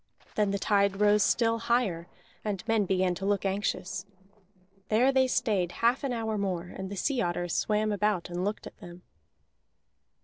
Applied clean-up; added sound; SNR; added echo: neural separator model SepFormer DNS4.